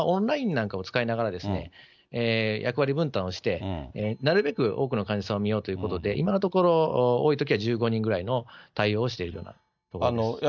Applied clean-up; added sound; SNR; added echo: neural mask model DeepFilterNet 3.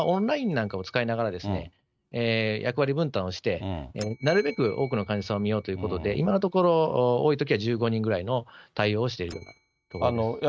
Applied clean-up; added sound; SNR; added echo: neural mask model RNNoise.